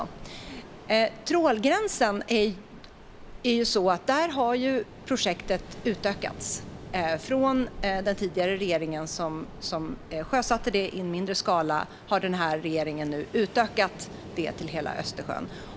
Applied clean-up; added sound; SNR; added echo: none; Ocean; 15 dB; none.